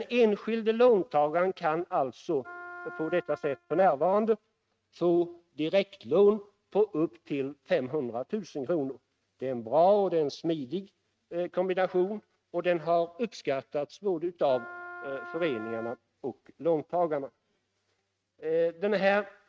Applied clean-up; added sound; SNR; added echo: neural mask model RNNoise.